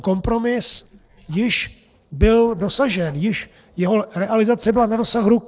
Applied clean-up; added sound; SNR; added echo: neural separator model SepFormer DNS4.